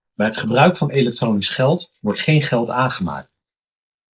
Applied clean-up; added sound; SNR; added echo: neural mask model Resemble Enhance denoiser.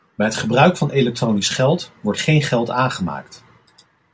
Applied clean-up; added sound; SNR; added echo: none; none; none; none.